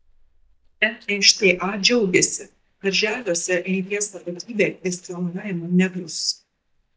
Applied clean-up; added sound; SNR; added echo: neural mask model DeepFilterNet 3.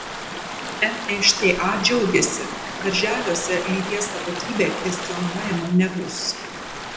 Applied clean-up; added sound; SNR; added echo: none; Stream / Ocean; 7 dB; reverberation time 0.7 s.